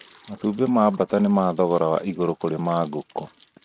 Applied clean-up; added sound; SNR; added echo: neural mask model RNNoise.